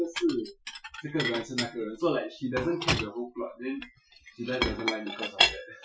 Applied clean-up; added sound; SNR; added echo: classical method Wiener filter.